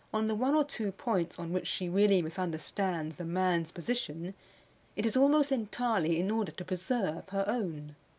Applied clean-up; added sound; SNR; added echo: none; none; none; none.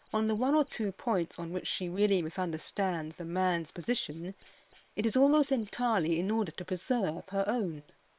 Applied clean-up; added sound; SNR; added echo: neural separator model SepFormer WHAM!.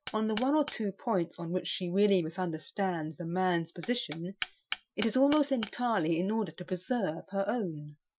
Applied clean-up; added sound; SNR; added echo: classical method Wiener filter.